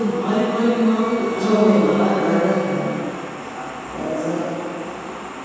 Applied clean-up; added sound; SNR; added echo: none; Wind instrument, woodwind instrument; 18 dB; reverberation time 2.1 s.